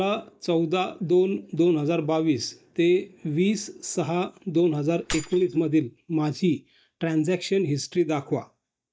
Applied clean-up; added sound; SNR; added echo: neural mask model DeepFilterNet 3.